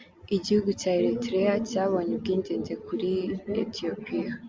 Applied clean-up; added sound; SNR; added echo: none; none; none; none.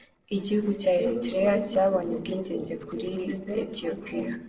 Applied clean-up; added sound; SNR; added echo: neural separator model SepFormer DNS4.